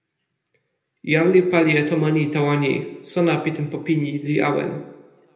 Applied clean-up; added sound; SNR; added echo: none; none; none; reverberation time 0.8 s.